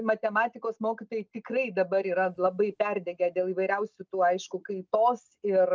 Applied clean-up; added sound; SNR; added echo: none; none; none; none.